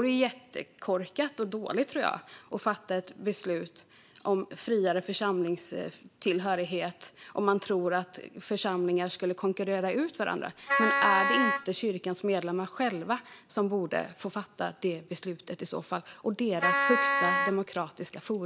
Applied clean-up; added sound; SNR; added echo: none; Wind instrument, woodwind instrument; -4 dB; none.